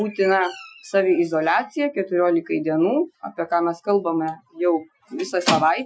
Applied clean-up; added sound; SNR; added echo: classical method Wiener filter.